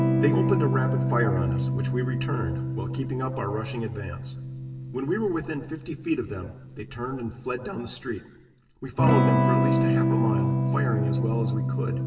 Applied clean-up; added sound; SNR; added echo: none; Electric guitar / Strum; -5 dB; reverberation time 1.0 s.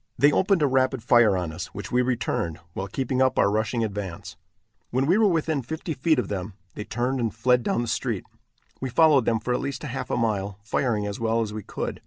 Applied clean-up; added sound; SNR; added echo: none; none; none; none.